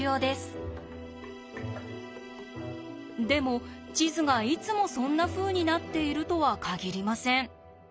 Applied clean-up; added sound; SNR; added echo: none; none; none; none.